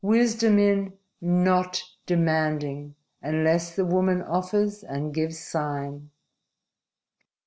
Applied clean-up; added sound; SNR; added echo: none; none; none; none.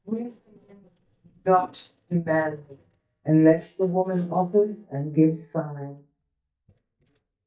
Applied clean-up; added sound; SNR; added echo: neural mask model DeepFilterNet 3.